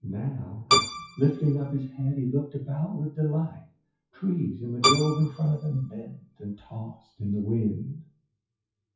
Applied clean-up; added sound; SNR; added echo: classical method WPE with log-MMSE.